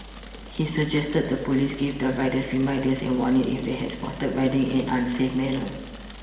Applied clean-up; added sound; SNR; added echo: none; Mechanisms / Bicycle; 14 dB; reverberation time 1.3 s.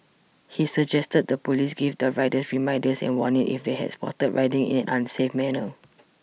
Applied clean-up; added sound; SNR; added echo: none; none; none; none.